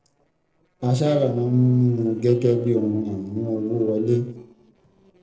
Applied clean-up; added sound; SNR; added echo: neural separator model SepFormer DNS4.